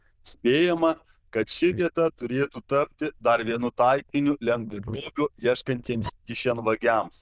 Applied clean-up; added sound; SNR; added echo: neural diffusion model UNIVERSE++.